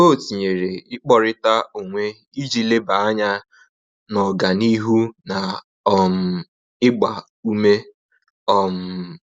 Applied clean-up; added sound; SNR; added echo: none; none; none; none.